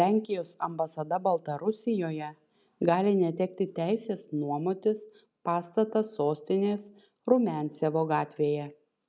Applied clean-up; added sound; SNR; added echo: none; none; none; none.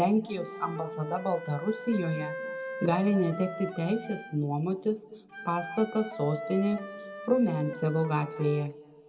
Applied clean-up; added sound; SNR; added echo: none; Wind instrument, woodwind instrument; 11 dB; reverberation time 1.8 s.